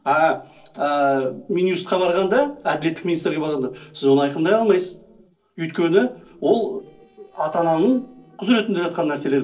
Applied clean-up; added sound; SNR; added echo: neural separator model SepFormer DNS4.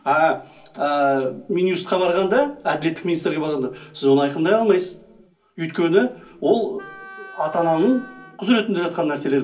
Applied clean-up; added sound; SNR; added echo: none; Wind instrument, woodwind instrument; 20 dB; reverberation time 0.3 s.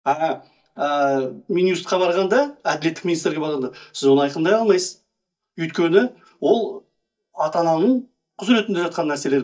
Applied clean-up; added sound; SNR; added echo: neural mask model DeepFilterNet 3.